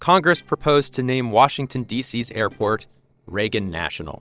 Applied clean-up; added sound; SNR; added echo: neural separator model SepFormer DNS4.